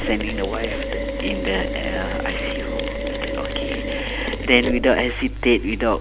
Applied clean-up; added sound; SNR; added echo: none; Mechanisms; 3 dB; none.